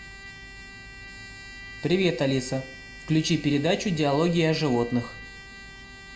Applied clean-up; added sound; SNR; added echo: none; Trumpet; 17 dB; reverberation time 0.5 s.